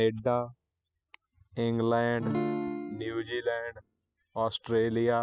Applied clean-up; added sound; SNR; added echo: classical method spectral subtraction.